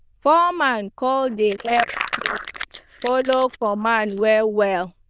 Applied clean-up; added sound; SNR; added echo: neural diffusion model UNIVERSE++.